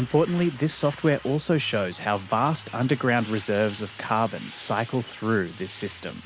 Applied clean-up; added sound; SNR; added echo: none; Truck; 19 dB; none.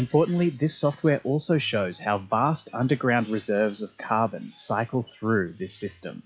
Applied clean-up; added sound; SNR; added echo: classical method log-MMSE.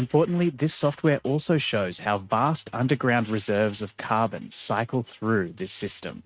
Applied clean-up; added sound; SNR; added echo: neural mask model RNNoise.